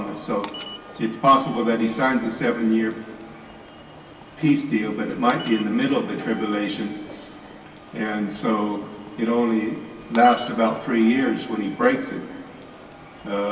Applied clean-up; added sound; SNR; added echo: none; Walk, footsteps / Subway, metro, underground; 18 dB; reverberation time 2.9 s.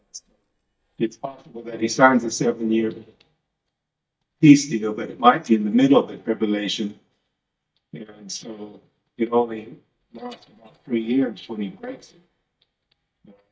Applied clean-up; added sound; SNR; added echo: neural mask model DeepFilterNet 3.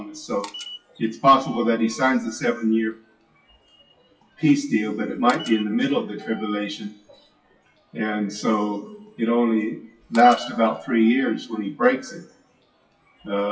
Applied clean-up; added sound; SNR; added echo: classical method WPE with log-MMSE.